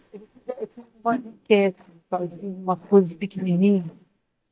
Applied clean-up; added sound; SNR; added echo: neural mask model DeepFilterNet 3.